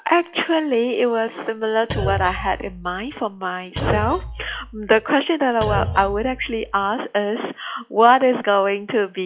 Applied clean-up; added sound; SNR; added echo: classical method log-MMSE.